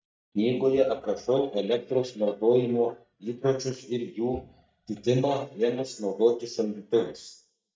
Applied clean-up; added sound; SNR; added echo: neural mask model DeepFilterNet 3.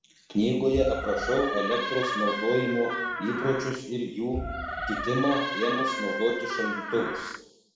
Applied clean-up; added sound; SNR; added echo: none; Door; 4 dB; reverberation time 1.0 s.